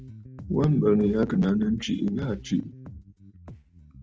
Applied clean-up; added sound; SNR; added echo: neural mask model RNNoise.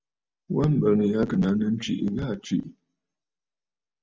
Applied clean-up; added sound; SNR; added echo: none; none; none; none.